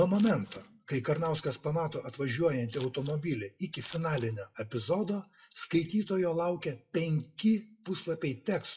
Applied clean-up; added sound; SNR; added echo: classical method WPE with log-MMSE.